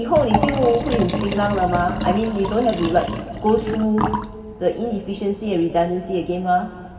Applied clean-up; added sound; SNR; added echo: none; Liquid; 6 dB; reverberation time 2.1 s.